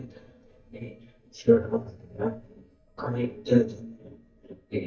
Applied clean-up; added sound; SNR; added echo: neural mask model DeepFilterNet 3.